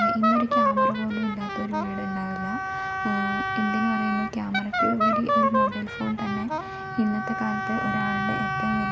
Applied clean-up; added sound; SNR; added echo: none; Wind instrument, woodwind instrument; -1 dB; none.